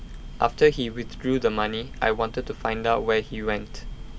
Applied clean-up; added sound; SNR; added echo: none; Church bell; 12 dB; none.